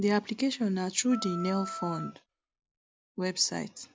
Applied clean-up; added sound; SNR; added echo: none; Wind instrument, woodwind instrument; 11 dB; none.